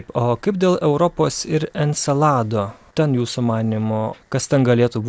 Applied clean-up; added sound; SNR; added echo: none; none; none; none.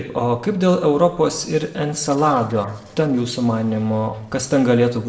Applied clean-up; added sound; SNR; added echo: neural separator model SepFormer DNS4.